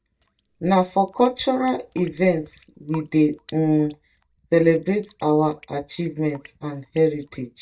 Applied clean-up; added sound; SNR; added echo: neural mask model DeepFilterNet 3.